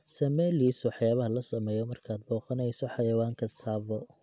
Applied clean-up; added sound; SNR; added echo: none; none; none; none.